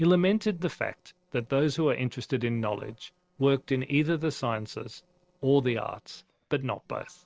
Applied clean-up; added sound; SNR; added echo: neural separator model SepFormer DNS4.